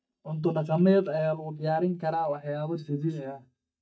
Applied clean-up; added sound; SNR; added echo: neural mask model DeepFilterNet 3.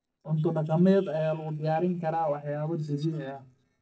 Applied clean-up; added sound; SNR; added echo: neural separator model SepFormer DNS4.